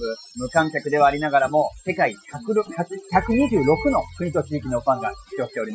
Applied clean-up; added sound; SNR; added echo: classical method Wiener filter.